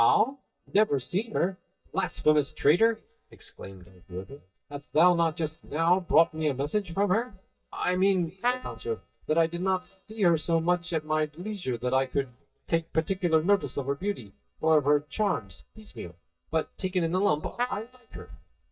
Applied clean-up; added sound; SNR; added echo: neural mask model DeepFilterNet 3.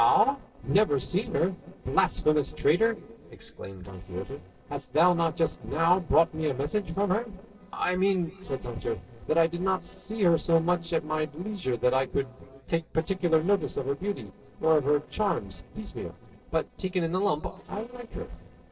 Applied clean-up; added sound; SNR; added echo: neural separator model SepFormer DNS4.